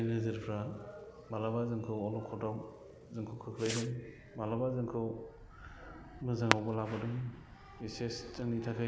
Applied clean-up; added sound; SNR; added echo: none; Fireworks; 8 dB; none.